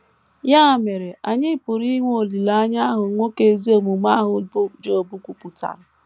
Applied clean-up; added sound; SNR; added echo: none; none; none; none.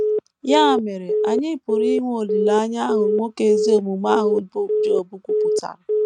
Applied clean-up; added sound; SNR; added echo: neural mask model RNNoise.